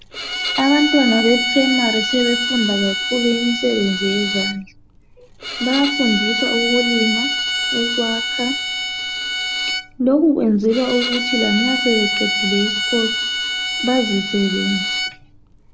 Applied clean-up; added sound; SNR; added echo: none; Bowed string instrument; 2 dB; none.